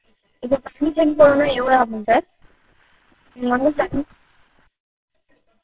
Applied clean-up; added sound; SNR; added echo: neural separator model SepFormer WHAMR!.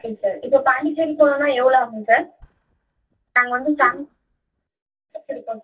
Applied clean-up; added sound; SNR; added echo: neural mask model DeepFilterNet 3.